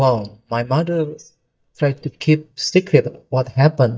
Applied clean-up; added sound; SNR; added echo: neural mask model DeepFilterNet 3.